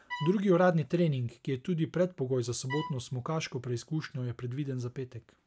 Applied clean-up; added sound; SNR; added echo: none; Bowed string instrument; 12 dB; none.